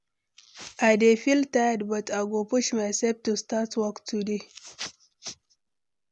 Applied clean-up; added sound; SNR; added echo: none; none; none; none.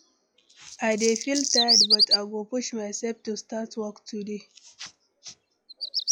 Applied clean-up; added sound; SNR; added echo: classical method log-MMSE.